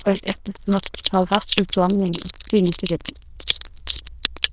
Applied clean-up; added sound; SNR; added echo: neural diffusion model UNIVERSE++.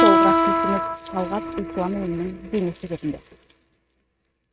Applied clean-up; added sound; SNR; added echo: neural mask model RNNoise.